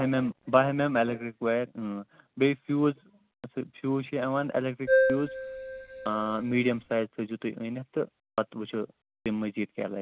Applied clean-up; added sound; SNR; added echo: none; Keyboard (musical); 0 dB; none.